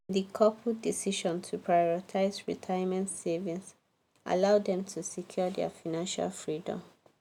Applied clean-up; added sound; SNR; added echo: none; none; none; none.